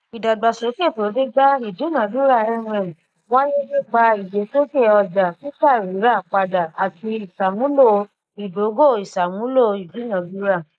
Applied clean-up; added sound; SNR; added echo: neural mask model Resemble Enhance denoiser.